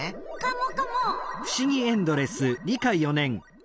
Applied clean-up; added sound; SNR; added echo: none; none; none; none.